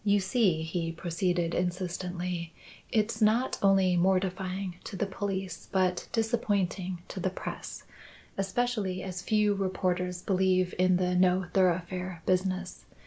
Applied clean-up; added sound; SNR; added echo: none; none; none; none.